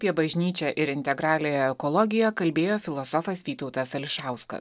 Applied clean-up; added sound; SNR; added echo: none; none; none; none.